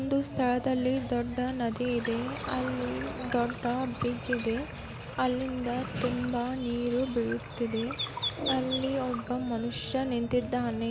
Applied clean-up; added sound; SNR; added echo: none; Water / Bird; 10 dB; none.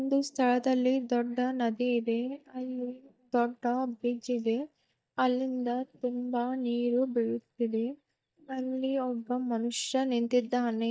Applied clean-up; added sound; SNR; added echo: neural mask model DeepFilterNet 3.